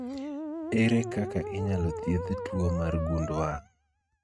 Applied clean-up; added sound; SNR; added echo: neural mask model RNNoise.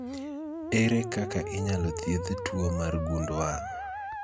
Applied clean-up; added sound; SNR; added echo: none; Musical instrument; 6 dB; none.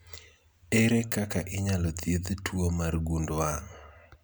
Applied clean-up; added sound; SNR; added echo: none; none; none; none.